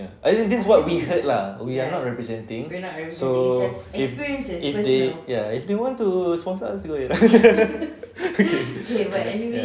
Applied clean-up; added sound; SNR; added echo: none; none; none; none.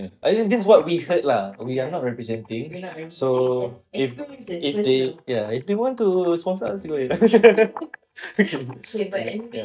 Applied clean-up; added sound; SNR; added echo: neural mask model DeepFilterNet 3.